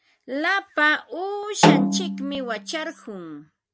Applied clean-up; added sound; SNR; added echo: none; Snare drum; -4 dB; none.